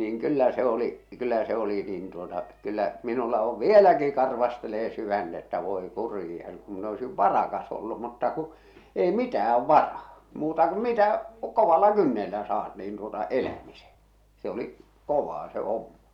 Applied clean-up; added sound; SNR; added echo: none; none; none; none.